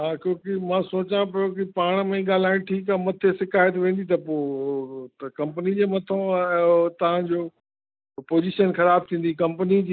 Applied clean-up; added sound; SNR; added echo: neural mask model Resemble Enhance denoiser.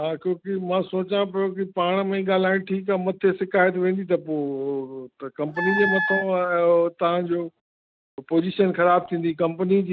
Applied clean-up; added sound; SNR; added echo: neural mask model RNNoise.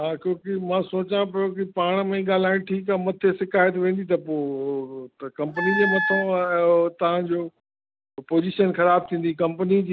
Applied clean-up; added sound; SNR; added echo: none; Wind instrument, woodwind instrument; 2 dB; none.